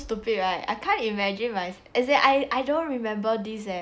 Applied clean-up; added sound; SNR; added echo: none; none; none; none.